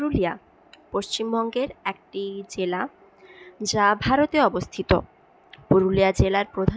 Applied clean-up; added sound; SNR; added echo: none; none; none; none.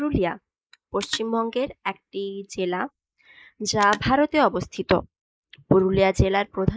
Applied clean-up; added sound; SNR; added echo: neural mask model Resemble Enhance denoiser.